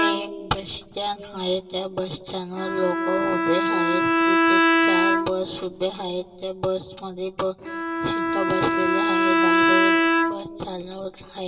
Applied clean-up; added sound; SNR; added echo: none; Bowed string instrument; -5 dB; reverberation time 2.8 s.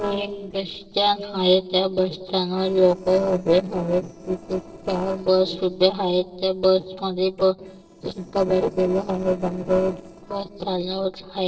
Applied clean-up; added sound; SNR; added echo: neural separator model SepFormer DNS4.